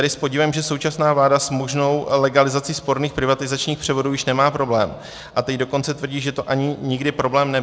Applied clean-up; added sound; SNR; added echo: none; none; none; none.